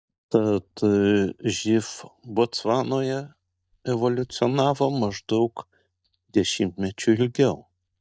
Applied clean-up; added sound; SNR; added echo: neural mask model DeepFilterNet 3.